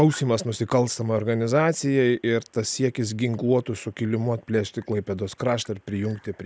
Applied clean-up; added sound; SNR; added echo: none; none; none; none.